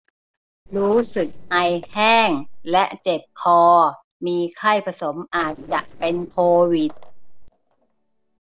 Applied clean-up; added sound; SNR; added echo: neural separator model SepFormer DNS4.